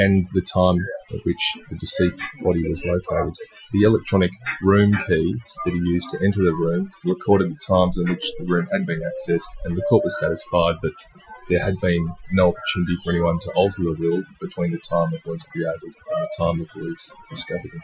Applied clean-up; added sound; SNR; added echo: classical method Wiener filter.